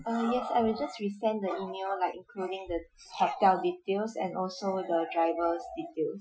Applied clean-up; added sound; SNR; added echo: classical method Wiener filter.